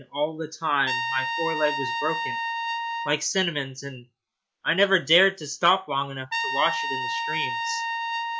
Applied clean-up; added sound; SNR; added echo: none; Trumpet; 4 dB; none.